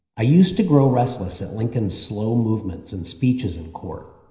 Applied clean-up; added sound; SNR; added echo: none; none; none; reverberation time 0.9 s.